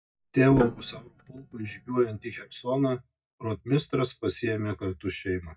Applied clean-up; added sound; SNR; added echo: neural mask model DeepFilterNet 3.